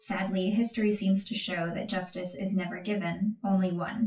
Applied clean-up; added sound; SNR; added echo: classical method WPE with log-MMSE.